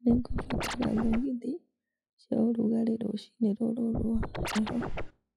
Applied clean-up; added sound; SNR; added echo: classical method log-MMSE.